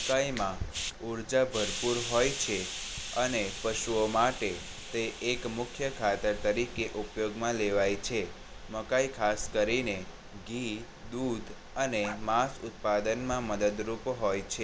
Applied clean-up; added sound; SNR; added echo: none; Bark + Hiss; 13 dB; none.